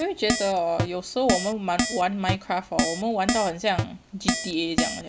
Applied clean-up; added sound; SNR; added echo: none; Keyboard (musical); 3 dB; none.